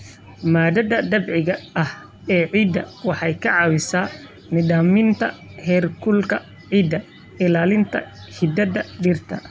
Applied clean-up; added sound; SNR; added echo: none; none; none; none.